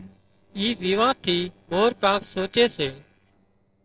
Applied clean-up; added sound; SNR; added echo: neural separator model SepFormer DNS4.